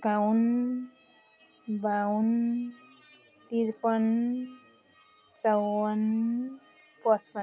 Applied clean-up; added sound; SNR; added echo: none; none; none; none.